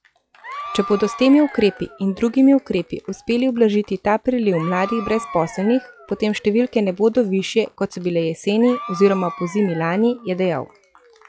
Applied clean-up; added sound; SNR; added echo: classical method log-MMSE.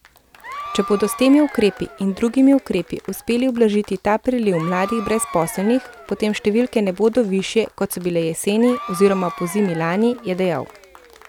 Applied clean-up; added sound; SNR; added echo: none; Applause / Crowd / Cheering; 16 dB; none.